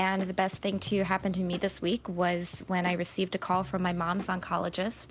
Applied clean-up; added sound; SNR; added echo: none; none; none; none.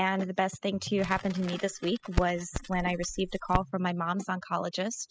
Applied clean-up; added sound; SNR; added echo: classical method spectral subtraction.